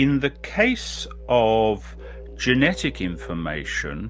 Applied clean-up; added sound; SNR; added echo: none; Musical instrument; 14 dB; none.